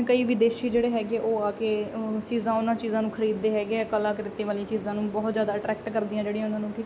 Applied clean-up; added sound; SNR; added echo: none; none; none; none.